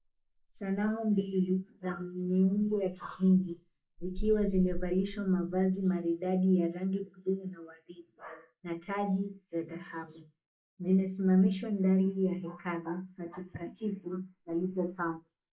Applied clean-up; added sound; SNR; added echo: neural mask model Resemble Enhance denoiser.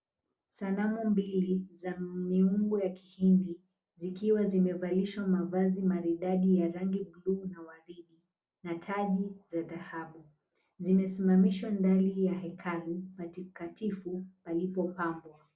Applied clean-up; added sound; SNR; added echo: none; none; none; none.